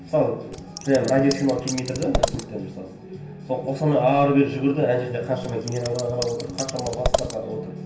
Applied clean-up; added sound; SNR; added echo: none; Scissors; 6 dB; reverberation time 0.9 s.